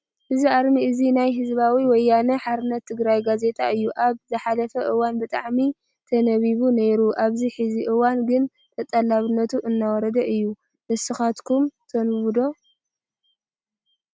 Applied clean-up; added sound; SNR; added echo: none; none; none; none.